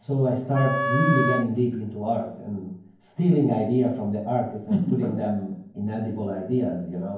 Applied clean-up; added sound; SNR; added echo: none; Wind instrument, woodwind instrument; 2 dB; reverberation time 0.9 s.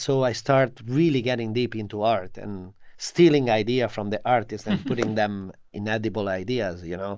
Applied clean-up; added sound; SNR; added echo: none; none; none; none.